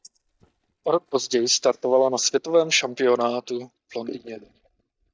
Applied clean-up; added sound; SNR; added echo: neural mask model DeepFilterNet 3.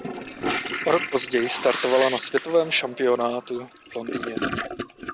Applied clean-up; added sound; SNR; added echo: none; Toilet flush / Gurgling + Whoosh, swoosh, swish; 6 dB; none.